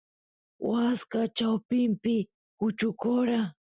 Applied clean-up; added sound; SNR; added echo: none; none; none; none.